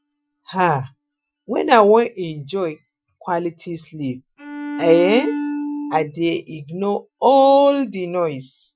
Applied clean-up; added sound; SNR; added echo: classical method Wiener filter.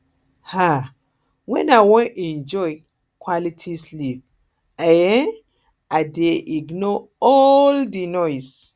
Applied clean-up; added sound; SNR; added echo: none; none; none; none.